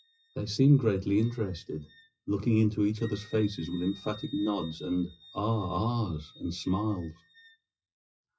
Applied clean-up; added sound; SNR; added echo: classical method WPE with log-MMSE.